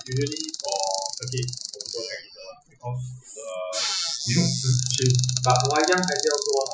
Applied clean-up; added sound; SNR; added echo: classical method Wiener filter.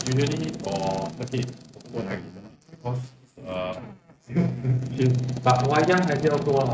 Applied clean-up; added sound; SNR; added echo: neural mask model RNNoise.